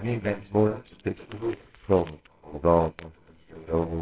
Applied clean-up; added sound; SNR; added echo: neural separator model SepFormer WHAMR!.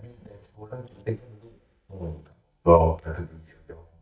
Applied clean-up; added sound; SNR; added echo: neural mask model DeepFilterNet 3.